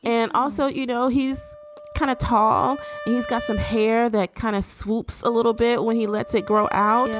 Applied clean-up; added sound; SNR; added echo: none; Wind instrument, woodwind instrument; 16 dB; none.